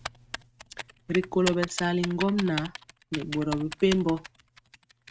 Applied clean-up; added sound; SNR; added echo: neural mask model RNNoise.